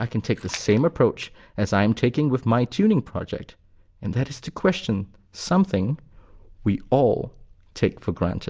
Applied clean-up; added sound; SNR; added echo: none; Splash, splatter; 16 dB; none.